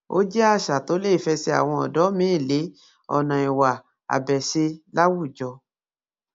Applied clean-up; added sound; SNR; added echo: none; none; none; none.